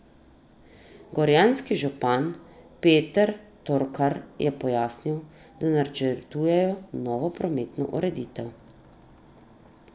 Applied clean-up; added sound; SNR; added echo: none; none; none; none.